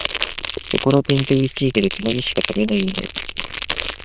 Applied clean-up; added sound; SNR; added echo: neural diffusion model UNIVERSE++.